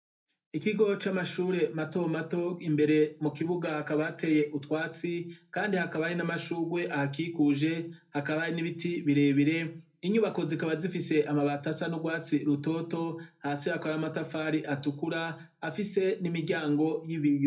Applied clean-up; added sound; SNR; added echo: none; none; none; reverberation time 0.3 s.